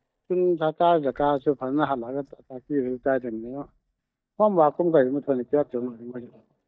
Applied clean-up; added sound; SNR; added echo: neural mask model DeepFilterNet 3.